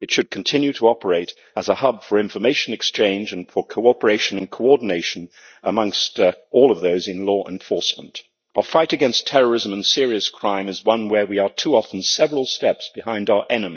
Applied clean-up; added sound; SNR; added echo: neural mask model DeepFilterNet 3.